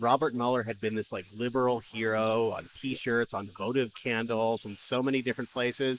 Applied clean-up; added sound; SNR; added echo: neural mask model Resemble Enhance denoiser.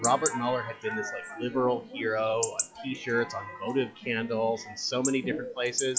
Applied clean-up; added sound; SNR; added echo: classical method log-MMSE.